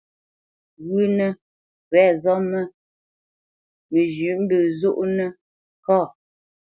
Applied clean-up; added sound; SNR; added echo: none; none; none; none.